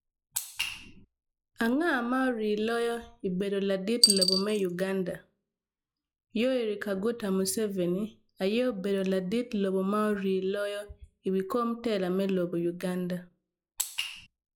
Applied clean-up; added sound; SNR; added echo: classical method log-MMSE.